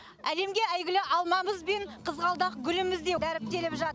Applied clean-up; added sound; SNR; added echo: none; none; none; none.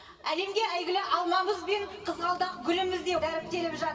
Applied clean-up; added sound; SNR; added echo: none; none; none; reverberation time 2.3 s.